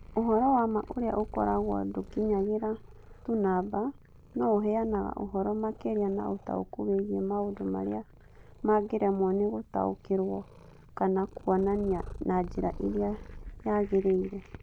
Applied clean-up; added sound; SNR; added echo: none; Purr; 17 dB; none.